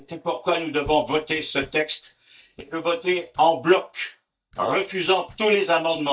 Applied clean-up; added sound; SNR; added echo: neural mask model DeepFilterNet 3.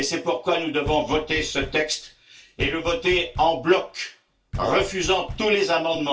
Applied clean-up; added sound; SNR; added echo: none; Knock; 13 dB; reverberation time 0.2 s.